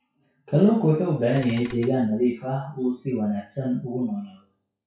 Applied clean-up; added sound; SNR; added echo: classical method WPE with log-MMSE.